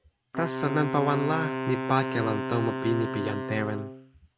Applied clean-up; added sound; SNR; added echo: none; Wind instrument, woodwind instrument; 4 dB; none.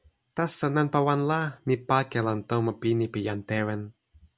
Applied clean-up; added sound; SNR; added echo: none; none; none; none.